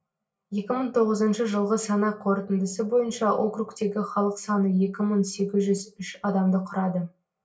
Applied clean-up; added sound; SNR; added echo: none; none; none; reverberation time 0.2 s.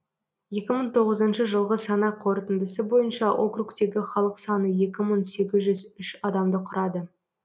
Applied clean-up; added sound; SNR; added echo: none; none; none; none.